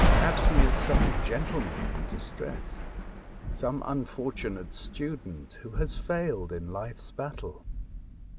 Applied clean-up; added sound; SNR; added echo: none; Thunder; -5 dB; none.